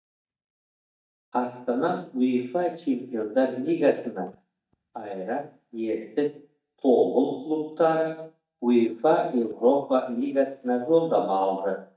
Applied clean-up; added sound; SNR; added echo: neural mask model DeepFilterNet 3.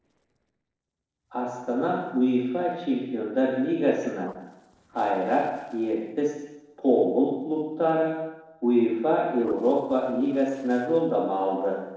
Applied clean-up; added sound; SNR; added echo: neural separator model SepFormer DNS4.